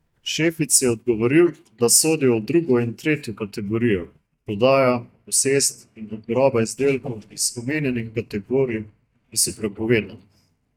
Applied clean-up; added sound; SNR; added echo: neural mask model DeepFilterNet 3.